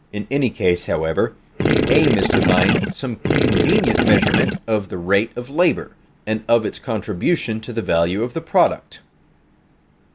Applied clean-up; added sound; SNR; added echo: none; Gurgling / Liquid; -3 dB; none.